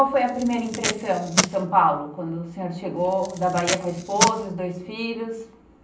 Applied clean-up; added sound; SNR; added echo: none; Packing tape, duct tape; 4 dB; reverberation time 0.6 s.